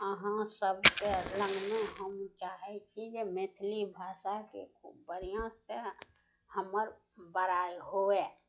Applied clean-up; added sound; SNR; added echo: classical method log-MMSE.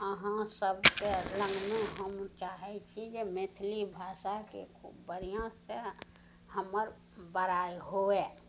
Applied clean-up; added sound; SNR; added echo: none; Fire; 0 dB; none.